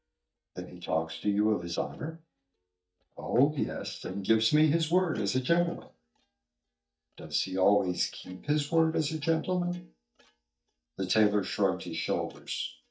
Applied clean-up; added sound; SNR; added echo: neural mask model DeepFilterNet 3.